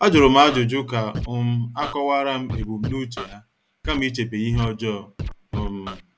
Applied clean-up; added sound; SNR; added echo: none; Scratching (performance technique); 10 dB; none.